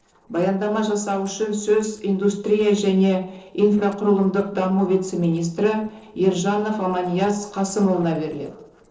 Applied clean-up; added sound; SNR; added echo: neural separator model SepFormer DNS4.